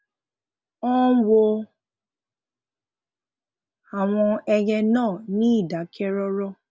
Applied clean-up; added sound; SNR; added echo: none; none; none; none.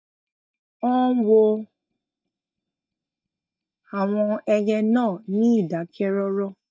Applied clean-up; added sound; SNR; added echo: neural mask model DeepFilterNet 3.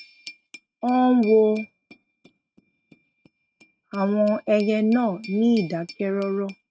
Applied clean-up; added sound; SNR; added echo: neural mask model RNNoise.